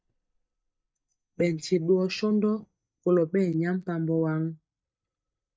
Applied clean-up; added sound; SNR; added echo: neural mask model DeepFilterNet 3.